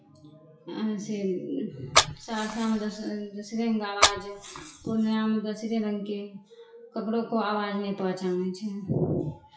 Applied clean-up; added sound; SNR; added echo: classical method WPE with log-MMSE.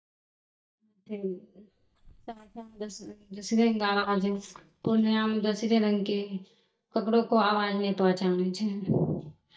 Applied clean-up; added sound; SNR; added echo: neural mask model DeepFilterNet 3.